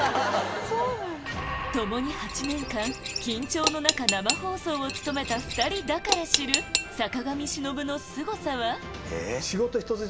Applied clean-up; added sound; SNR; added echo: none; Cutlery, silverware / Dishes, pots, and pans; 1 dB; reverberation time 0.3 s.